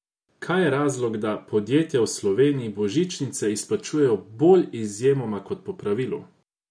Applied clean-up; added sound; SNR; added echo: none; none; none; none.